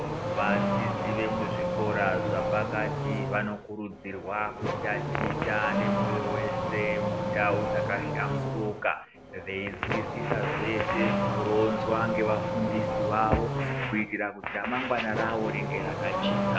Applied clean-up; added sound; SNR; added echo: none; Accelerating, revving, vroom / Car; -1 dB; none.